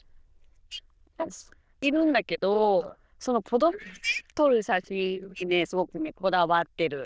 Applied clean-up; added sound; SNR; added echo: neural diffusion model UNIVERSE++.